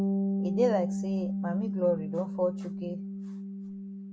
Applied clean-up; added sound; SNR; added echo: none; Bass guitar; 0 dB; none.